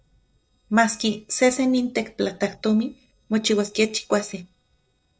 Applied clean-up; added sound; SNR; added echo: neural separator model SepFormer DNS4.